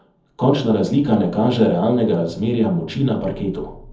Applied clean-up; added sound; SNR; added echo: none; none; none; reverberation time 0.7 s.